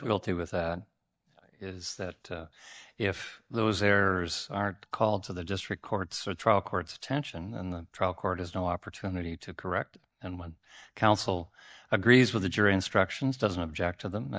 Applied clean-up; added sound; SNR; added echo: neural mask model DeepFilterNet 3.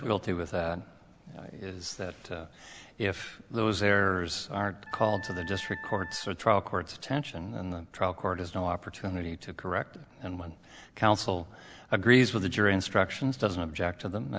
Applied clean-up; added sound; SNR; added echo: none; Wind instrument, woodwind instrument; 13 dB; none.